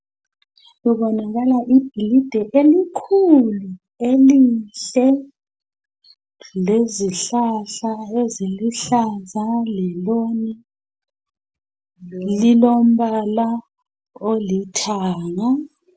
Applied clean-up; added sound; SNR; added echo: none; none; none; none.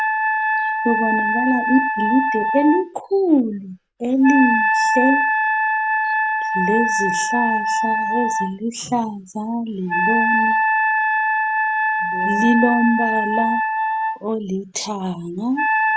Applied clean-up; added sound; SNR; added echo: none; Wind instrument, woodwind instrument; -2 dB; none.